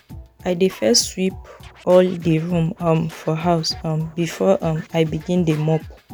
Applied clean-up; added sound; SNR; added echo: none; Scratching (performance technique); 20 dB; none.